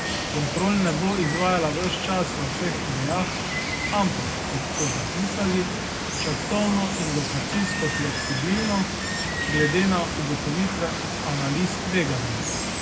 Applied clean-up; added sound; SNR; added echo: none; Water; 1 dB; reverberation time 0.3 s.